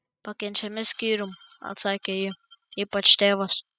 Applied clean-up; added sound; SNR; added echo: classical method spectral subtraction.